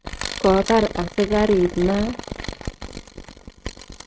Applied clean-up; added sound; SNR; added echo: neural mask model RNNoise.